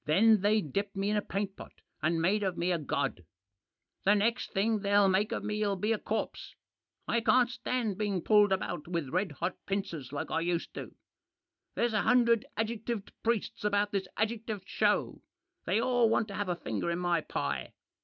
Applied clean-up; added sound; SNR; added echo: none; none; none; none.